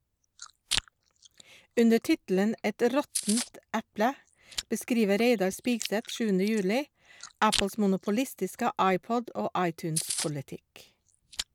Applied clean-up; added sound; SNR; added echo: none; Chewing, mastication; 11 dB; none.